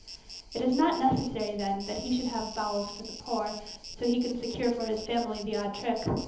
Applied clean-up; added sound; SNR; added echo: none; Insect; 14 dB; reverberation time 0.8 s.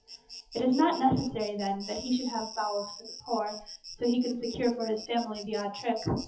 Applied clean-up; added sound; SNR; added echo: classical method WPE with log-MMSE.